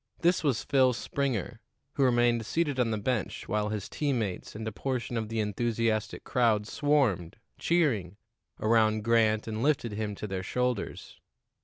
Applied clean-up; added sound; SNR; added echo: none; none; none; none.